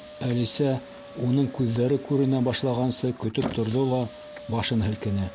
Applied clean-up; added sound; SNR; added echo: none; Squeak; 15 dB; none.